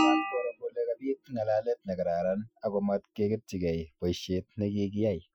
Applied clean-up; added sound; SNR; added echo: classical method Wiener filter.